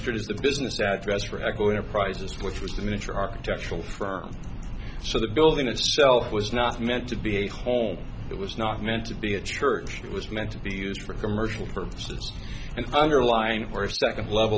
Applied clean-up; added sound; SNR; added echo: none; none; none; none.